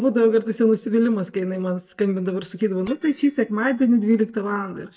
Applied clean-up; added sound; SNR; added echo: neural mask model DeepFilterNet 3.